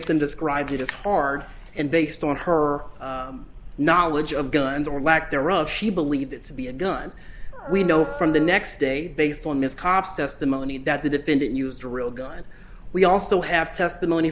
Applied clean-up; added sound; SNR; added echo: none; Dog; 11 dB; none.